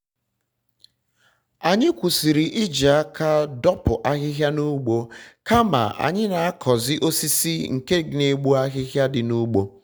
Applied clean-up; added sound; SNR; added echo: none; none; none; none.